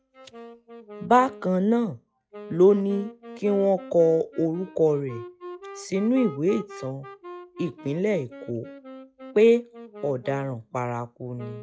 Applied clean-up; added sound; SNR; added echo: classical method log-MMSE.